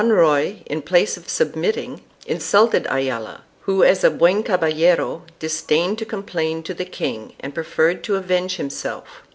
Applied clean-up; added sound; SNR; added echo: none; none; none; none.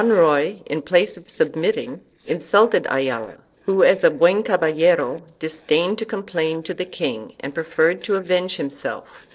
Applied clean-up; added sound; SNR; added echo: neural separator model SepFormer DNS4.